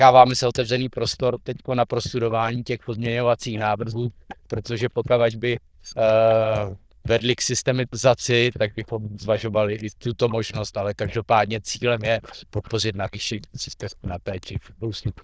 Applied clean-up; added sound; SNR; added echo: neural diffusion model UNIVERSE++.